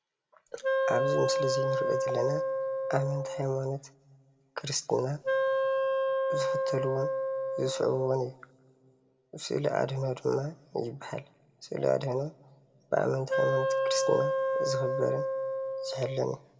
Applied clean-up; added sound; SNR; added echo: none; Wind instrument, woodwind instrument; -3 dB; reverberation time 0.4 s.